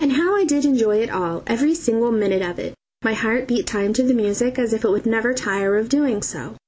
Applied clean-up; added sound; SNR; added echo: none; none; none; none.